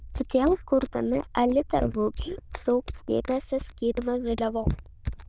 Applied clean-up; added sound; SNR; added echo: neural diffusion model UNIVERSE++.